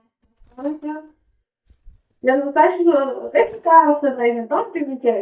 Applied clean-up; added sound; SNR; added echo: neural mask model DeepFilterNet 3.